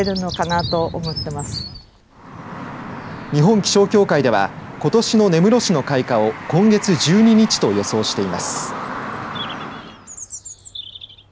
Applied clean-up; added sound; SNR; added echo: none; Bird vocalization, bird call, bird song; 19 dB; none.